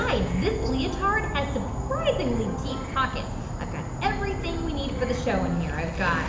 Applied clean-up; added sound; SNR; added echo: none; Insect / Frog; 3 dB; reverberation time 0.8 s.